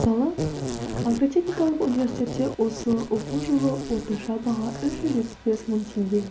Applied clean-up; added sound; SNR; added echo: none; Insect; 8 dB; none.